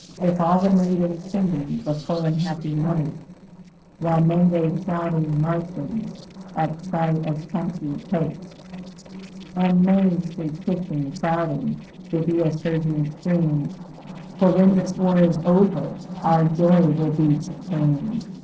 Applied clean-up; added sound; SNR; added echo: neural separator model SepFormer DNS4.